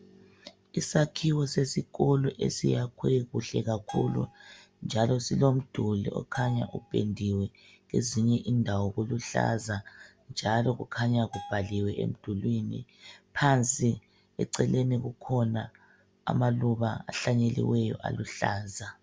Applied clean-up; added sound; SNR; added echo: none; Bell; 18 dB; none.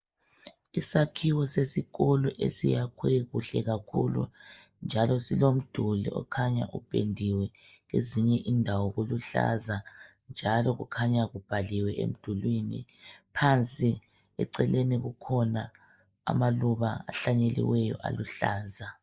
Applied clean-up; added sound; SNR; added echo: neural mask model Resemble Enhance denoiser.